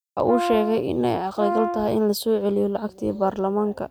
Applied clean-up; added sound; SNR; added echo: none; Brass instrument; 6 dB; none.